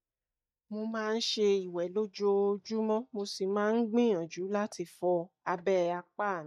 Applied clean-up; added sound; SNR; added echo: neural mask model DeepFilterNet 3.